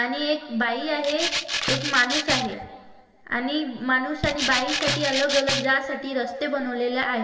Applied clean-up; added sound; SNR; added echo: none; Rattle (instrument); 2 dB; reverberation time 1.8 s.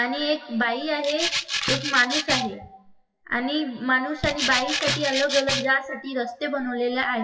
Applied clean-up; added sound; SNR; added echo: classical method WPE with log-MMSE.